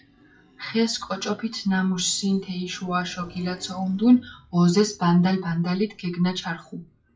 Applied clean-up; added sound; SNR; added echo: classical method WPE with log-MMSE.